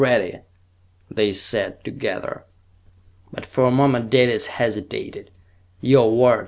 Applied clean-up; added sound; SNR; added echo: none; none; none; none.